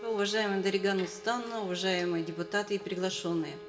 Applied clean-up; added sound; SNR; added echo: none; Bowed string instrument; 14 dB; reverberation time 0.2 s.